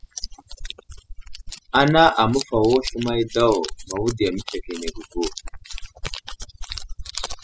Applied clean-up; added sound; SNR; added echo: classical method spectral subtraction.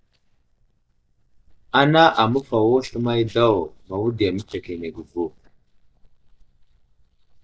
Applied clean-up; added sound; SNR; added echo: neural mask model DeepFilterNet 3.